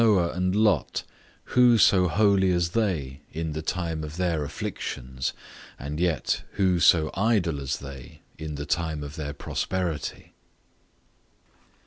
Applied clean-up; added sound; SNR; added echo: none; none; none; none.